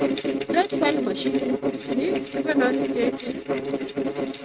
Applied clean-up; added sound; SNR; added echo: neural mask model RNNoise.